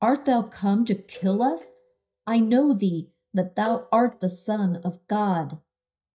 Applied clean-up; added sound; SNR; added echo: neural mask model DeepFilterNet 3.